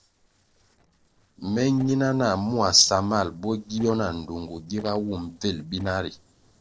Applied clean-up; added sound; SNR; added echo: neural separator model SepFormer DNS4.